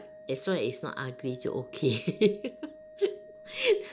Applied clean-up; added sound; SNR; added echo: none; Organ; 18 dB; none.